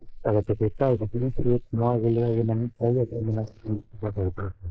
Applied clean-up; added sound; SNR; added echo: neural mask model Resemble Enhance denoiser.